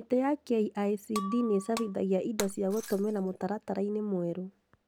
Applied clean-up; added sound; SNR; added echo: none; Shatter; 14 dB; none.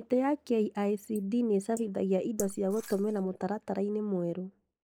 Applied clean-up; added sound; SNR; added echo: neural mask model Resemble Enhance denoiser.